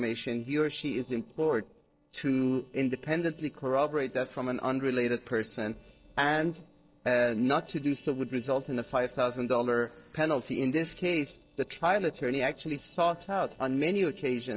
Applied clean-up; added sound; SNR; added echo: neural separator model SepFormer DNS4.